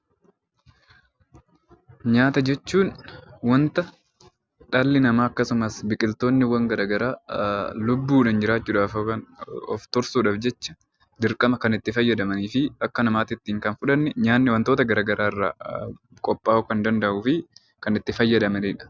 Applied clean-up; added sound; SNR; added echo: none; none; none; none.